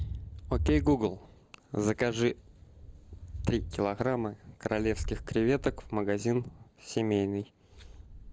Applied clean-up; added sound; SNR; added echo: none; Thunder; 9 dB; none.